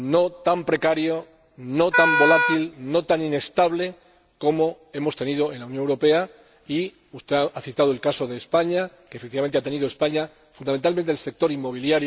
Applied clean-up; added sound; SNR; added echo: none; Wind instrument, woodwind instrument; -2 dB; none.